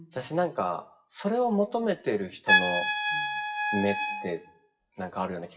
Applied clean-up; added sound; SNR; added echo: classical method WPE with log-MMSE.